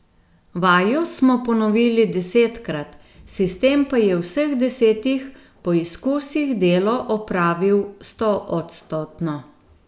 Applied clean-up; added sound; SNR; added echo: none; none; none; none.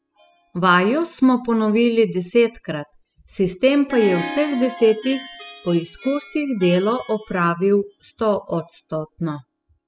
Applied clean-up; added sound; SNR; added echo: classical method spectral subtraction.